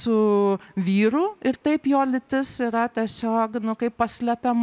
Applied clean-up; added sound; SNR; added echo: none; none; none; none.